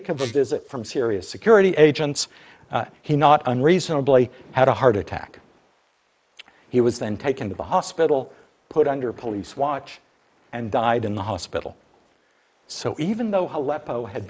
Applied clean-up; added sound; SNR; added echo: neural mask model Resemble Enhance denoiser.